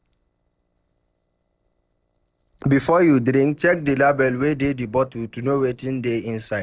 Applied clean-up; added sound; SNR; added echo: neural separator model SepFormer DNS4.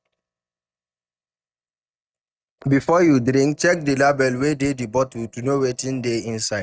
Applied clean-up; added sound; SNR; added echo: neural mask model RNNoise.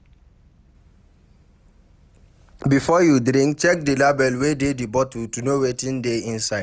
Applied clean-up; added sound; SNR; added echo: none; none; none; none.